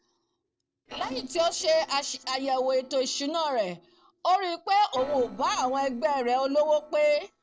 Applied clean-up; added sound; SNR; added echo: neural separator model SepFormer DNS4.